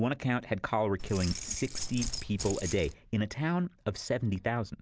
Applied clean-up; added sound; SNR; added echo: none; Keys jangling; 6 dB; none.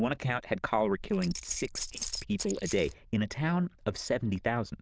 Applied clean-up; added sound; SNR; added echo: neural diffusion model UNIVERSE++.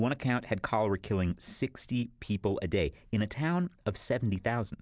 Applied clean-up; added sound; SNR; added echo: none; none; none; none.